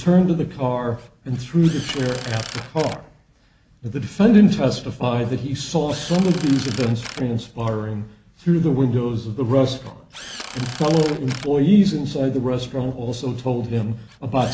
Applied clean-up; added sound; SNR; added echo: none; Drill; 19 dB; none.